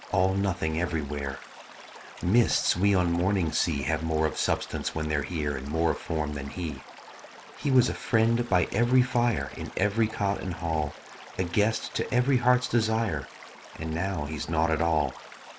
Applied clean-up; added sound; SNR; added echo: none; Stream / Liquid; 18 dB; none.